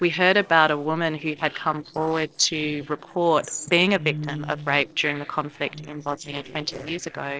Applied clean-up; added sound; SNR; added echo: neural separator model SepFormer DNS4.